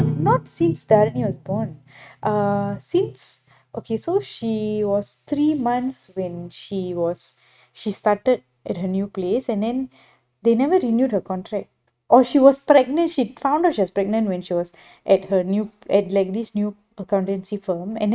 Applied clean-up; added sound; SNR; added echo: neural mask model RNNoise.